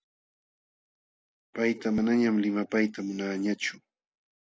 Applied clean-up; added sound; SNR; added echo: none; none; none; none.